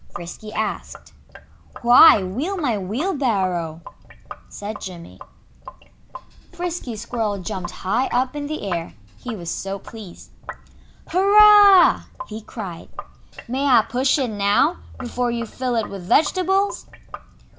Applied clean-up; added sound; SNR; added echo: none; Sink (filling or washing); 15 dB; none.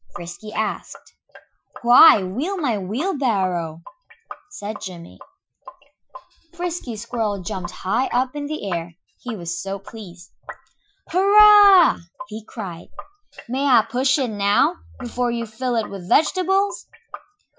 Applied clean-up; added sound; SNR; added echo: classical method Wiener filter.